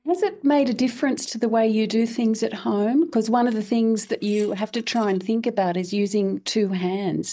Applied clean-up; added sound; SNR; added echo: neural mask model DeepFilterNet 3.